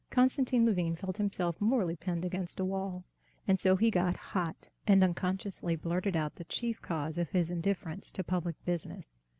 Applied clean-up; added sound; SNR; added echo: none; none; none; none.